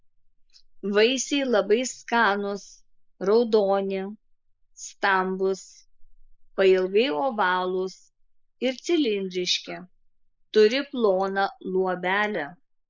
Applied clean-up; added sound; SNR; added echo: neural mask model Resemble Enhance denoiser.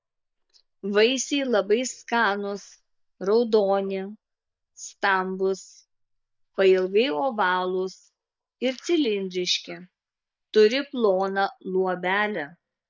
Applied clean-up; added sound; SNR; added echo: neural mask model DeepFilterNet 3.